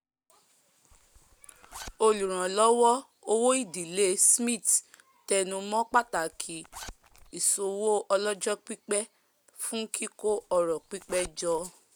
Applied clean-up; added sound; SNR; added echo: none; Zipper (clothing); 20 dB; none.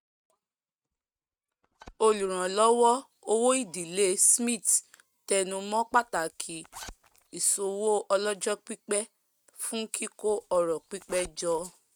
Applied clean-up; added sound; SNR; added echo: neural mask model RNNoise.